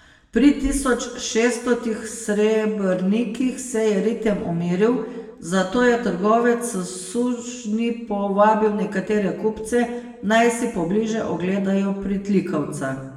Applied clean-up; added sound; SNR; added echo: none; none; none; reverberation time 0.9 s.